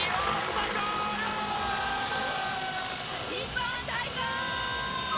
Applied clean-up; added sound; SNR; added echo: none; Aircraft; 2 dB; none.